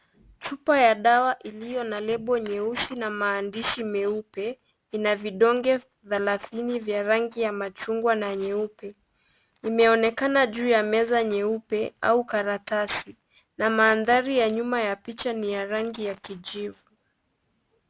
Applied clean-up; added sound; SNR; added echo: none; none; none; none.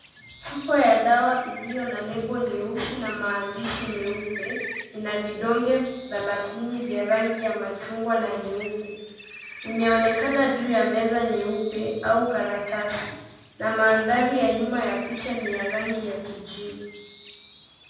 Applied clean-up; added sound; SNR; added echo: none; Bird; 16 dB; reverberation time 1.2 s.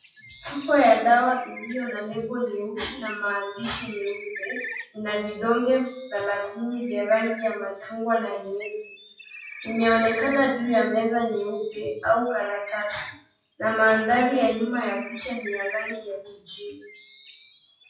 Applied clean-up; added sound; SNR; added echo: classical method WPE with log-MMSE.